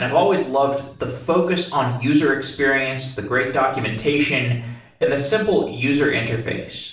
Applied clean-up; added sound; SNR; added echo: none; Cowbell; 10 dB; reverberation time 0.5 s.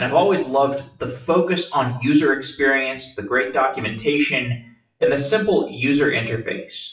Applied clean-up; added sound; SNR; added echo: classical method WPE with log-MMSE.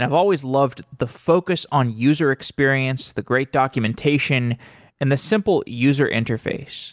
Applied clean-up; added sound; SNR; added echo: none; none; none; none.